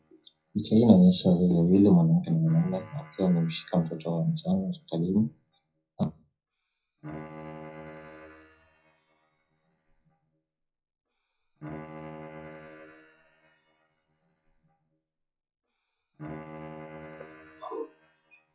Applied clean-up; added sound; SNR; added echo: classical method WPE with log-MMSE.